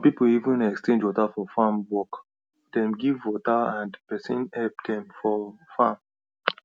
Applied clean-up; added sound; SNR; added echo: none; none; none; none.